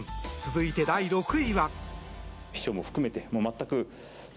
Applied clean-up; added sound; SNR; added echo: none; none; none; none.